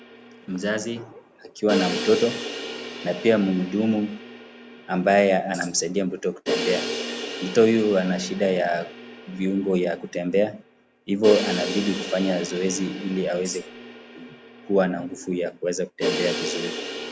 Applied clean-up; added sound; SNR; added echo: none; Crash cymbal + Tambourine; 8 dB; none.